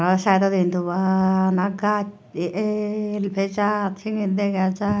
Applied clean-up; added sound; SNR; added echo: none; none; none; none.